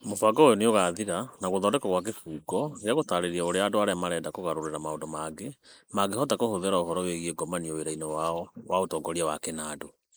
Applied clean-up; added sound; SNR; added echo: neural mask model Resemble Enhance denoiser.